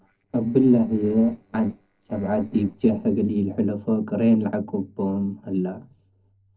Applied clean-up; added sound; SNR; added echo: neural separator model SepFormer DNS4.